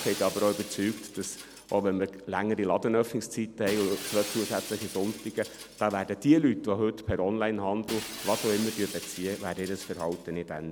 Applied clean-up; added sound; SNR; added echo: none; Shatter; 13 dB; none.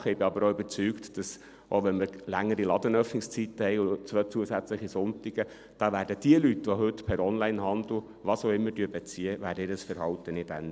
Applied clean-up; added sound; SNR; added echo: none; none; none; none.